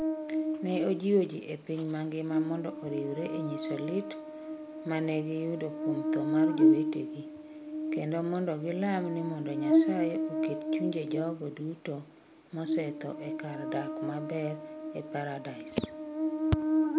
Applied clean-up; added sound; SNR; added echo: none; Buzz; -2 dB; none.